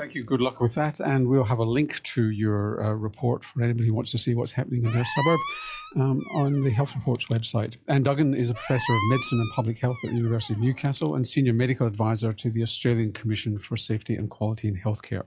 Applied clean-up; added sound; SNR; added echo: classical method log-MMSE.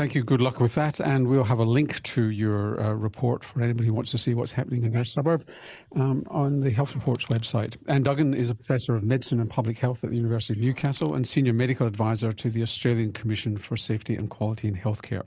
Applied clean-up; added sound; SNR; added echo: neural mask model Resemble Enhance denoiser.